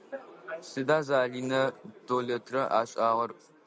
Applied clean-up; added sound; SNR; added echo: none; none; none; none.